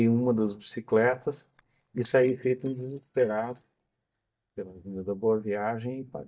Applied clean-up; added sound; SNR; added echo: neural mask model DeepFilterNet 3.